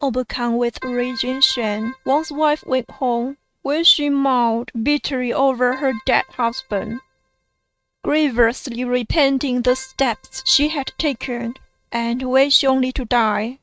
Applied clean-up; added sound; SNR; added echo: neural mask model RNNoise.